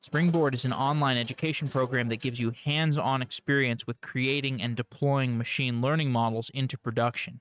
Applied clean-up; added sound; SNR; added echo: neural mask model RNNoise.